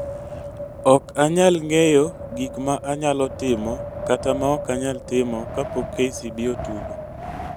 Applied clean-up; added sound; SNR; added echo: none; Wind; 10 dB; none.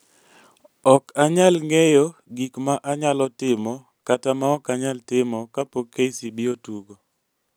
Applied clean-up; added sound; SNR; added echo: none; none; none; none.